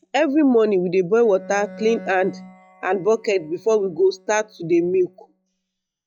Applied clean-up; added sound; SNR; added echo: classical method log-MMSE.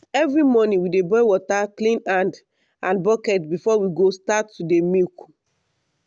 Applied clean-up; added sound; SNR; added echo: none; none; none; none.